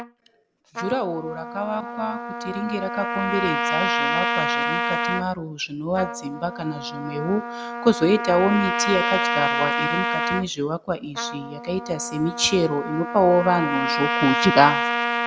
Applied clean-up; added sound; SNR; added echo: none; Trumpet; 2 dB; none.